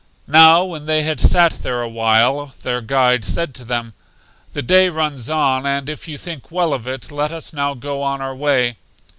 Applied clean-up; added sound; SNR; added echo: none; none; none; none.